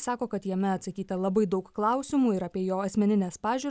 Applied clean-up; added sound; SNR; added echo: none; none; none; none.